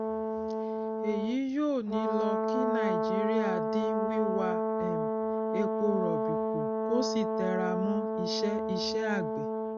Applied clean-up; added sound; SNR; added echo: none; Brass instrument; -3 dB; none.